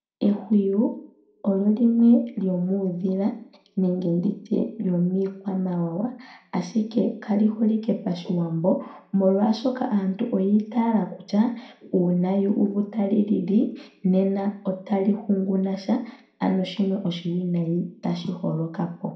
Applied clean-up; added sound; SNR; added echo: none; none; none; reverberation time 0.4 s.